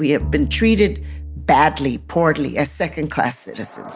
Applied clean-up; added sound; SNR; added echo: none; Bowed string instrument; 10 dB; none.